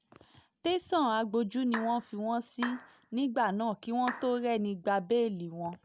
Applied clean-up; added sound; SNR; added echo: none; Clapping; 11 dB; none.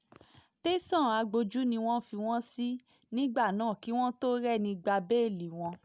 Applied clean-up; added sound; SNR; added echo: none; none; none; none.